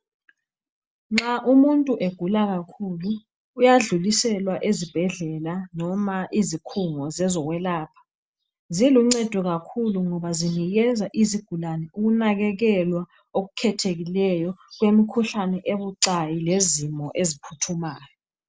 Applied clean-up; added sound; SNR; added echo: none; none; none; none.